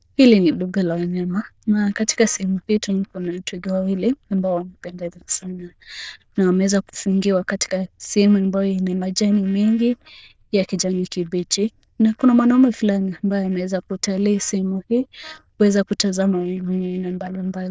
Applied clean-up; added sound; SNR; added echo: neural diffusion model UNIVERSE++.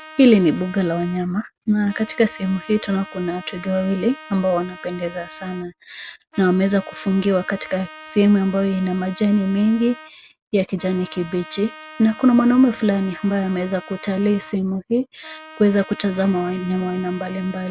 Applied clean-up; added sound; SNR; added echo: none; Trumpet; 19 dB; none.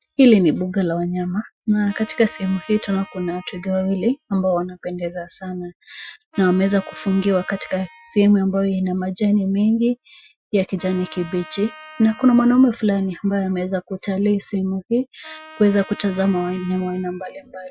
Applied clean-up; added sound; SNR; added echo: classical method Wiener filter.